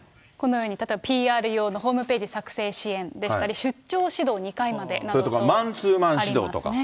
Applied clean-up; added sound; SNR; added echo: none; none; none; none.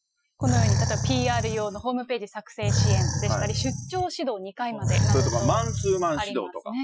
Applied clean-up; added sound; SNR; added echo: classical method Wiener filter.